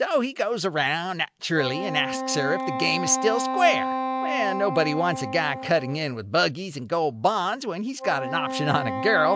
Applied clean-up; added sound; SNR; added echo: none; Wind instrument, woodwind instrument; 6 dB; none.